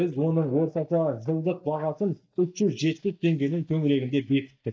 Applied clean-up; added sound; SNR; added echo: neural mask model DeepFilterNet 3.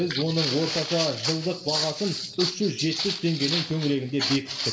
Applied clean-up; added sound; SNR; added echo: none; Walk, footsteps; 3 dB; reverberation time 0.7 s.